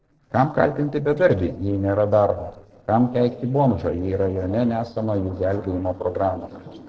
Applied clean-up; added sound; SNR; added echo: neural separator model SepFormer DNS4.